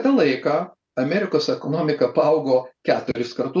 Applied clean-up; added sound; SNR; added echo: none; none; none; none.